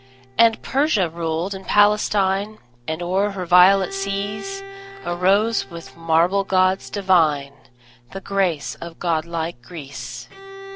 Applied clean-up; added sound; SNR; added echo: none; Bowed string instrument; 19 dB; none.